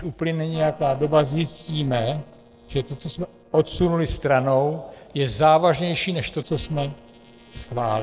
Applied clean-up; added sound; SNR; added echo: neural separator model SepFormer DNS4.